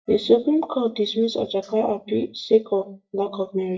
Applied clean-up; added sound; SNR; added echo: neural mask model DeepFilterNet 3.